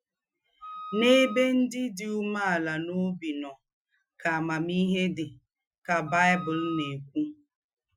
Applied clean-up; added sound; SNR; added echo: classical method Wiener filter.